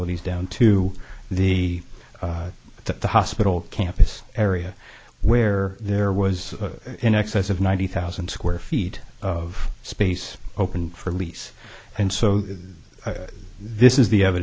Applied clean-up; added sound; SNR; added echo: none; none; none; none.